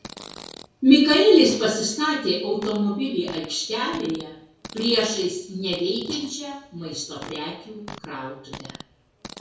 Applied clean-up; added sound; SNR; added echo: none; Fart; 19 dB; reverberation time 0.6 s.